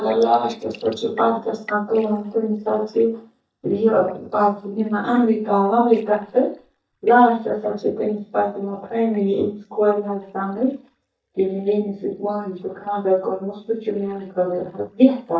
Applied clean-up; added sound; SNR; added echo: neural mask model DeepFilterNet 3.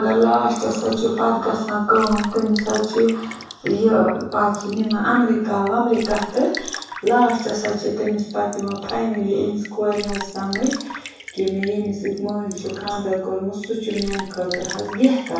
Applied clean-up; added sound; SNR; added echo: none; Raindrop / Drip; 15 dB; reverberation time 0.7 s.